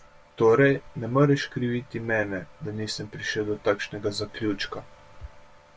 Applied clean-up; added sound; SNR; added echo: none; none; none; none.